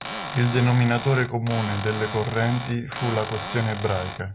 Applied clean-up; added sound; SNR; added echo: none; Cupboard open or close / Door; 10 dB; none.